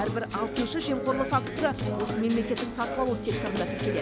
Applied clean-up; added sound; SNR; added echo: none; Acoustic guitar; 2 dB; none.